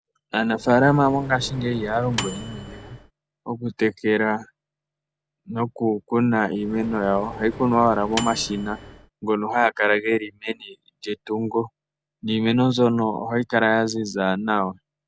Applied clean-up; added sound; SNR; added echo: none; Microwave oven; 12 dB; none.